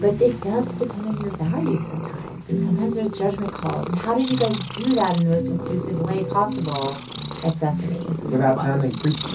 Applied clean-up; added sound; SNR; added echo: none; Purr; 12 dB; reverberation time 0.3 s.